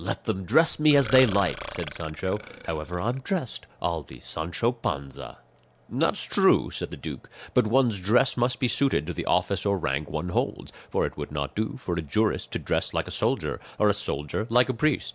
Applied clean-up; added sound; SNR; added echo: none; Burping, eructation; 13 dB; none.